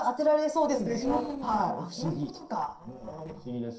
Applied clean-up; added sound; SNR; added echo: neural separator model SepFormer DNS4.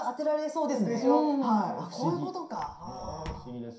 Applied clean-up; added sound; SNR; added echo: none; Walk, footsteps; 16 dB; reverberation time 0.5 s.